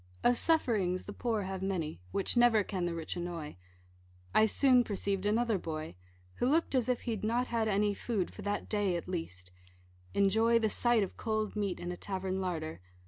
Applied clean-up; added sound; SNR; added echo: none; none; none; none.